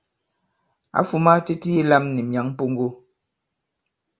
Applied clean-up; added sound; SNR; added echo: none; none; none; none.